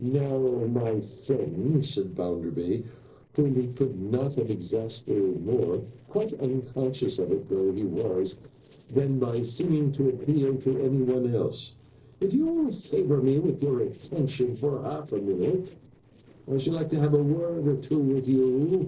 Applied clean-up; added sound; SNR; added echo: neural separator model SepFormer DNS4.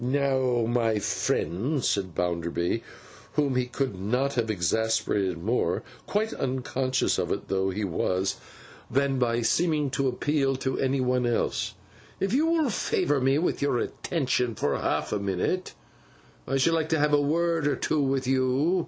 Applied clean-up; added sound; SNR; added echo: none; none; none; none.